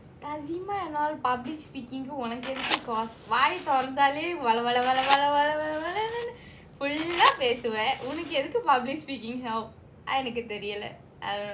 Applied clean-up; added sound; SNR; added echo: none; Fire; 8 dB; none.